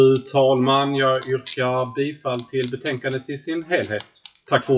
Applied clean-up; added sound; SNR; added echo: classical method WPE with log-MMSE.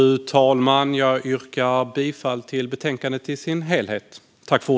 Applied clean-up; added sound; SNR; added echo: none; none; none; none.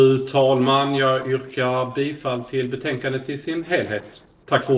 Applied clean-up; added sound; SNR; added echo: neural separator model SepFormer DNS4.